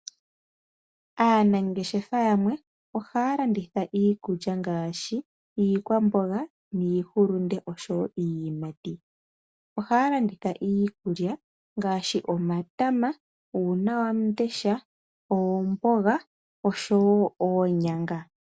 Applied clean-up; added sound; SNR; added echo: none; none; none; none.